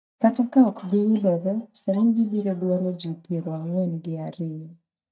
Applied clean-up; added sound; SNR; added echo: neural mask model DeepFilterNet 3.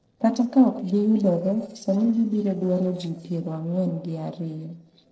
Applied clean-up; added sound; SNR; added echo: neural separator model SepFormer DNS4.